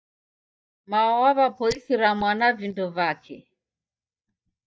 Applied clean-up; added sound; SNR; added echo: neural mask model DeepFilterNet 3.